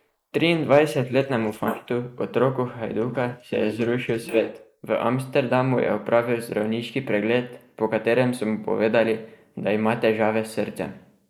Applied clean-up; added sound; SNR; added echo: neural mask model Resemble Enhance denoiser.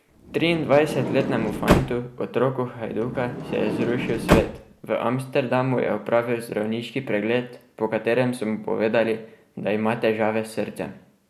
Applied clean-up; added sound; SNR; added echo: none; Sliding door; 2 dB; none.